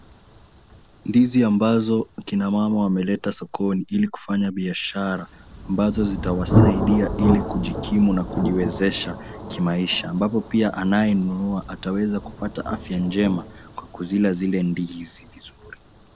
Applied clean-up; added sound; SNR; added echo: none; Thunder; 6 dB; none.